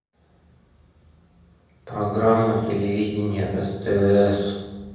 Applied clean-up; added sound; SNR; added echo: none; none; none; reverberation time 1.1 s.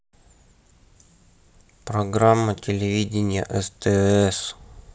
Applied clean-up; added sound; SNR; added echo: none; none; none; none.